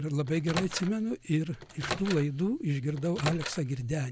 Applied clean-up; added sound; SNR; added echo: none; Microwave oven; 10 dB; none.